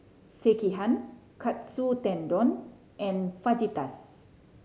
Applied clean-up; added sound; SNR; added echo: none; none; none; none.